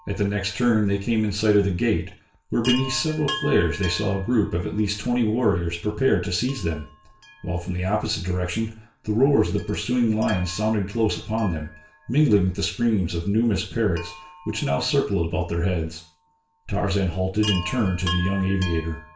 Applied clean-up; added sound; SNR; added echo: none; Chime; 16 dB; reverberation time 0.4 s.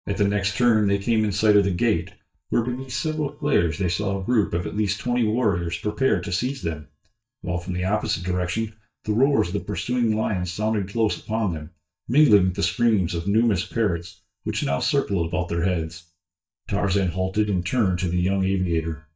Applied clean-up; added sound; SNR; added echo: neural mask model DeepFilterNet 3.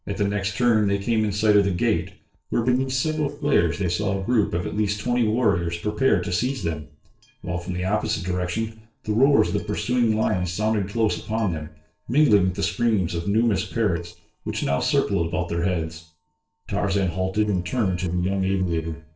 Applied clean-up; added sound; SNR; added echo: neural separator model SepFormer DNS4.